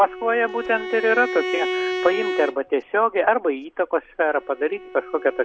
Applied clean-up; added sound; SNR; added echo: none; Bowed string instrument; 8 dB; none.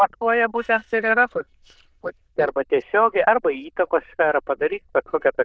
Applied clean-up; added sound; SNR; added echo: neural diffusion model UNIVERSE++.